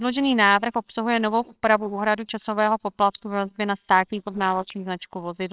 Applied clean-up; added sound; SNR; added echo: neural separator model SepFormer WHAMR!.